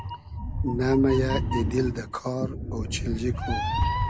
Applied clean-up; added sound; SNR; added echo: none; Meow; 1 dB; none.